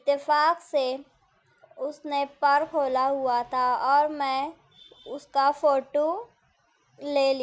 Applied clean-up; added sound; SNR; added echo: none; none; none; none.